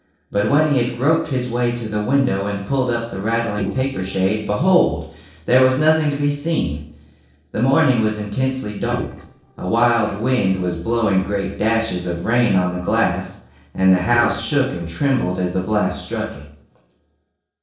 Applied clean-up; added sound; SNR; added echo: neural separator model SepFormer DNS4.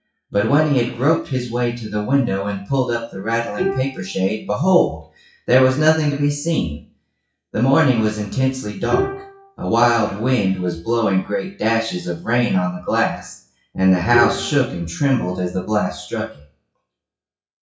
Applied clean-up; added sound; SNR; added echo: classical method WPE with log-MMSE.